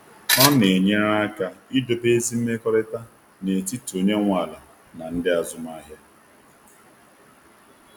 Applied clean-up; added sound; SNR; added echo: none; Tools; -4 dB; none.